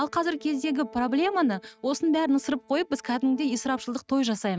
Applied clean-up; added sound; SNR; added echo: neural mask model RNNoise.